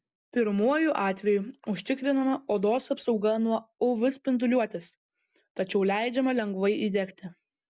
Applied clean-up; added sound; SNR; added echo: none; none; none; none.